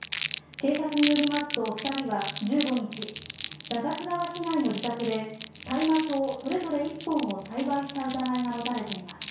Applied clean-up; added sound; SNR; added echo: none; Crumpling, crinkling; 10 dB; reverberation time 0.6 s.